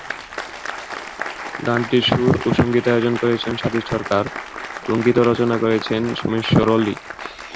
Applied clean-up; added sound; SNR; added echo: none; Applause; 11 dB; none.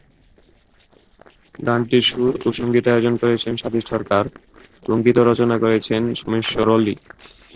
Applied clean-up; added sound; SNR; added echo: neural separator model SepFormer DNS4.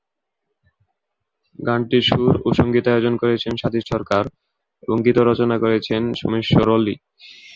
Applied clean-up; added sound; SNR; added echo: none; none; none; none.